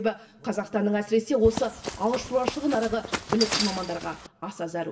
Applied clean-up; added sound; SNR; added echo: none; Run; 5 dB; reverberation time 0.9 s.